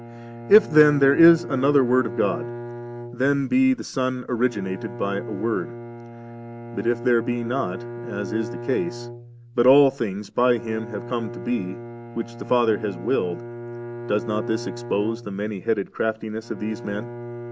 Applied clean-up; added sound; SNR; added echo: none; Bowed string instrument; 12 dB; none.